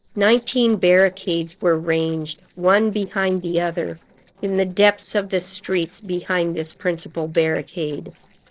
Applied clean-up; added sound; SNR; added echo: neural separator model SepFormer DNS4.